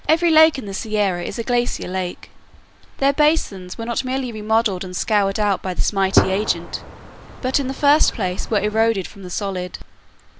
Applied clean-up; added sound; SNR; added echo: none; Gunshot, gunfire; 6 dB; none.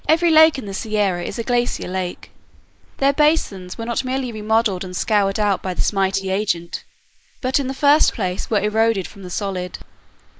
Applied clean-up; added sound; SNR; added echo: neural mask model Resemble Enhance denoiser.